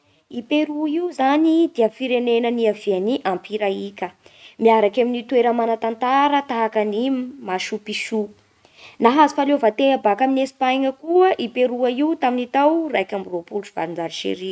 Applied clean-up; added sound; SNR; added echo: none; none; none; none.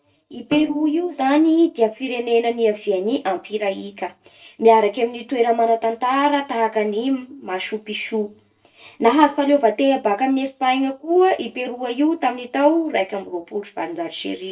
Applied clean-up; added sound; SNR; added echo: neural separator model SepFormer DNS4.